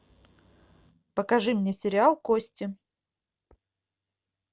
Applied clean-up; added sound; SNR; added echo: none; none; none; none.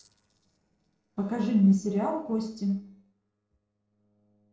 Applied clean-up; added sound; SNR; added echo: neural separator model SepFormer DNS4.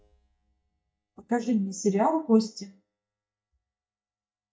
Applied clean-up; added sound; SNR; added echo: neural mask model DeepFilterNet 3.